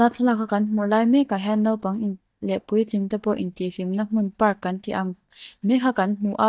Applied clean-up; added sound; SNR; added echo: neural mask model DeepFilterNet 3.